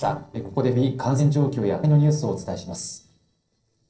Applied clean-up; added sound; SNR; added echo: neural separator model SepFormer DNS4.